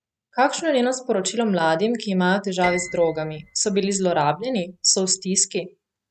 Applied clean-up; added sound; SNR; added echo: neural mask model RNNoise.